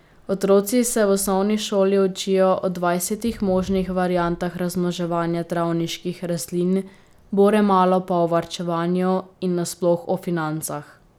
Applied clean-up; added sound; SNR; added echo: none; none; none; none.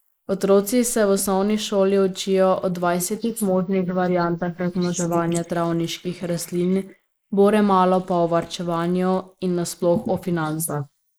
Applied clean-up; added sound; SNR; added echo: neural mask model Resemble Enhance denoiser.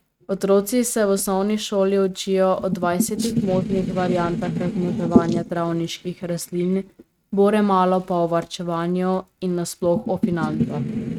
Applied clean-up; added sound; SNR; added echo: neural mask model RNNoise.